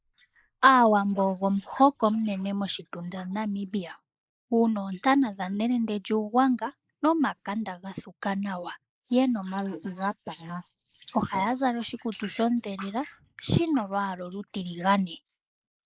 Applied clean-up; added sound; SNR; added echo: neural mask model Resemble Enhance denoiser.